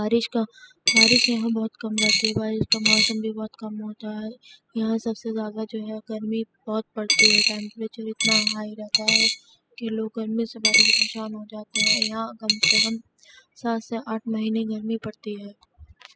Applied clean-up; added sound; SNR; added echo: classical method spectral subtraction.